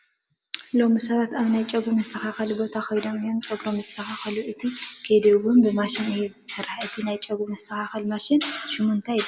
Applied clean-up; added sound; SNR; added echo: none; none; none; none.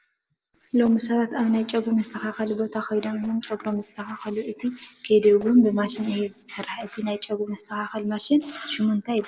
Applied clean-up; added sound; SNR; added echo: neural separator model SepFormer DNS4.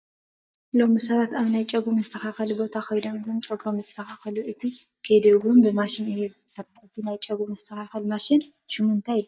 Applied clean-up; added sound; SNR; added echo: neural mask model DeepFilterNet 3.